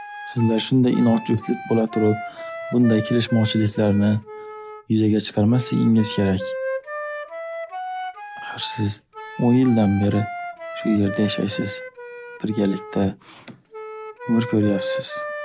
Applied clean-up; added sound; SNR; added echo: none; Wind instrument, woodwind instrument; 11 dB; none.